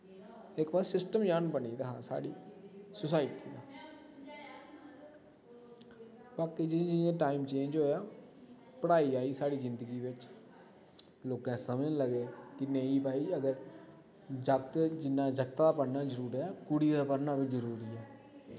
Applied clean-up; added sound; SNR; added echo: none; none; none; none.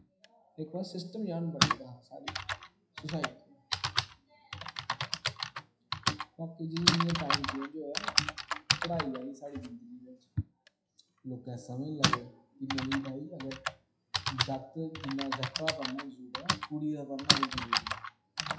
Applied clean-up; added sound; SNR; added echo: classical method WPE with log-MMSE.